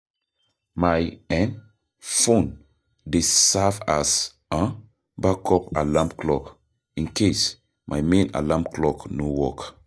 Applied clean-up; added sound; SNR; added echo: neural mask model DeepFilterNet 3.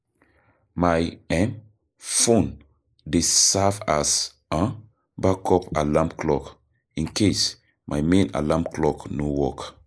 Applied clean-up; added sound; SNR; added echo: neural mask model Resemble Enhance denoiser.